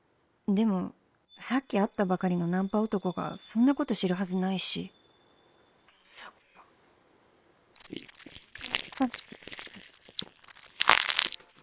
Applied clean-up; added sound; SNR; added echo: neural separator model SepFormer WHAM!.